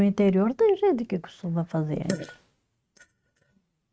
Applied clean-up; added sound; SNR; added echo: neural mask model RNNoise.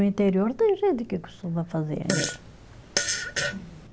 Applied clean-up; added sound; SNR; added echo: none; Fart; 3 dB; none.